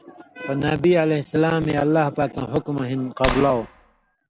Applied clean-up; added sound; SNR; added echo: none; Clapping; 6 dB; none.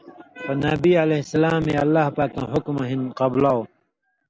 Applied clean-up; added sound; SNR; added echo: none; none; none; none.